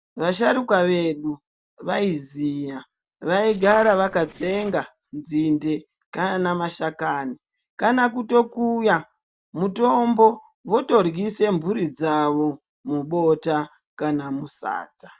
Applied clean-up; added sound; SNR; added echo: neural separator model SepFormer DNS4.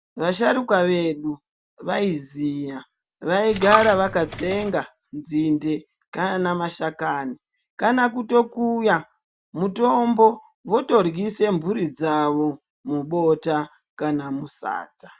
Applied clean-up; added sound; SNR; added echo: none; Coin (dropping); 9 dB; none.